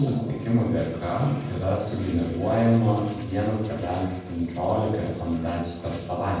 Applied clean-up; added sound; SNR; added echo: none; Toilet flush; 18 dB; reverberation time 1.1 s.